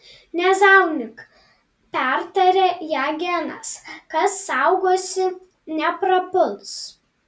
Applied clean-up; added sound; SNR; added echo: none; none; none; none.